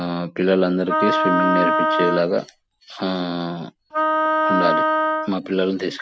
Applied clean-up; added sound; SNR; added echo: none; Wind instrument, woodwind instrument; -2 dB; none.